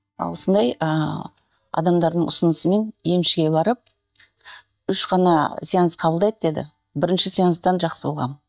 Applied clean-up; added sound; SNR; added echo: neural mask model DeepFilterNet 3.